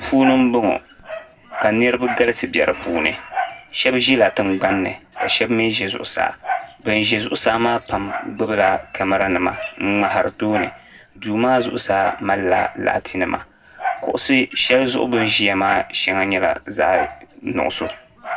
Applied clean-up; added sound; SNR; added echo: none; Dog; 11 dB; reverberation time 0.3 s.